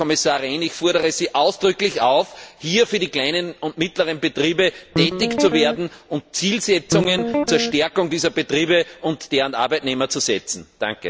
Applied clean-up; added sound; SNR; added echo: none; Guitar; 2 dB; none.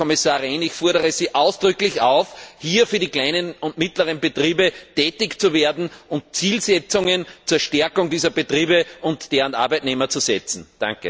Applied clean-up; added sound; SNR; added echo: none; none; none; none.